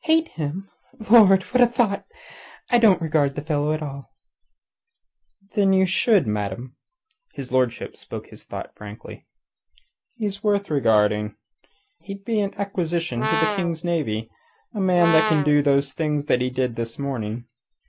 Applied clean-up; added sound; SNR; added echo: none; Brass instrument; 3 dB; none.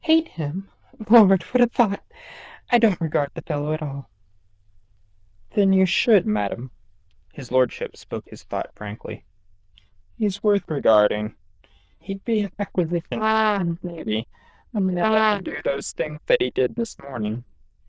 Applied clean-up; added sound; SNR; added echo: neural diffusion model UNIVERSE++.